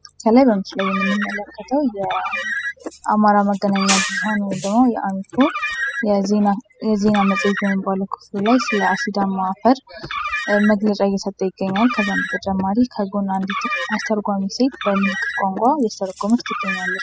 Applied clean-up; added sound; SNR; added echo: classical method spectral subtraction.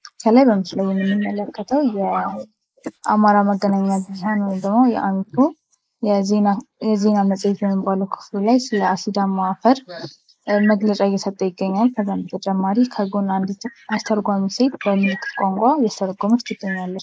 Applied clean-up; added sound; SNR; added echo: neural mask model Resemble Enhance denoiser.